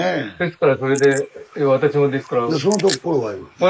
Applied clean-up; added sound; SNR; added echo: neural mask model Resemble Enhance denoiser.